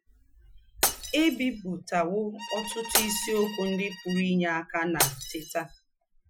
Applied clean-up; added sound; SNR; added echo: classical method Wiener filter.